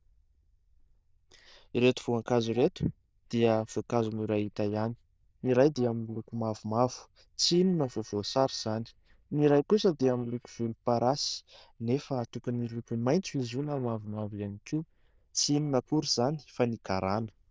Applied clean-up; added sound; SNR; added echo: neural diffusion model UNIVERSE++.